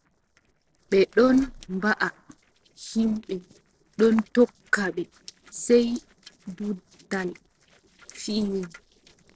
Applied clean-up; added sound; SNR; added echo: neural separator model SepFormer DNS4.